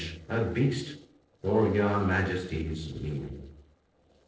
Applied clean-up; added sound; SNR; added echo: neural separator model SepFormer DNS4.